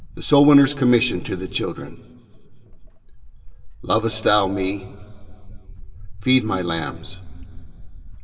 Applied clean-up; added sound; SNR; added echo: none; Walk, footsteps; 13 dB; reverberation time 2.8 s.